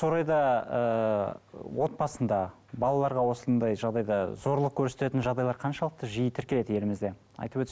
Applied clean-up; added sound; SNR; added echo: none; none; none; none.